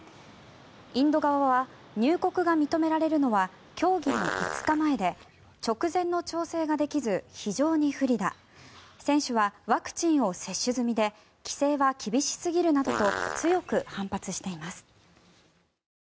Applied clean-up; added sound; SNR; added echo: none; Fart; 6 dB; none.